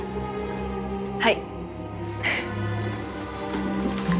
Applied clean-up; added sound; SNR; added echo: none; none; none; none.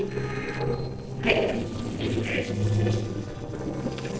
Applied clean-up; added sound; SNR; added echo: neural separator model SepFormer DNS4.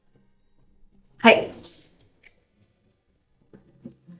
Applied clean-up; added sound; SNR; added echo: neural mask model DeepFilterNet 3.